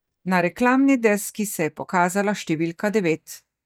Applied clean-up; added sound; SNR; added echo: neural mask model DeepFilterNet 3.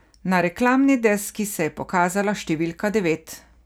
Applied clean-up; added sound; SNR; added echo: none; none; none; none.